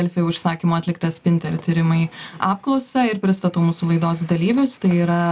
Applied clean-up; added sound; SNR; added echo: none; none; none; none.